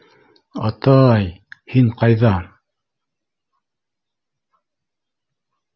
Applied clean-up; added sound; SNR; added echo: none; none; none; none.